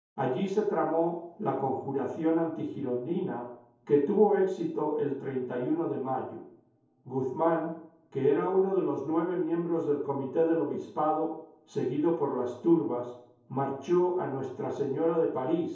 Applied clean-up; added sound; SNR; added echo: none; none; none; reverberation time 0.7 s.